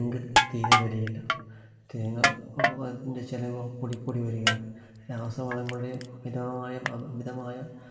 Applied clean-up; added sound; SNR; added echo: none; Crushing; -2 dB; reverberation time 1.7 s.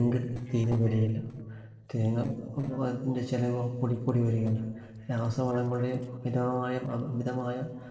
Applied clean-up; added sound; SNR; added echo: neural separator model SepFormer DNS4.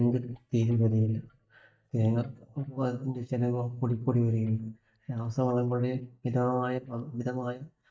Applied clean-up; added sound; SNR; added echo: neural mask model DeepFilterNet 3.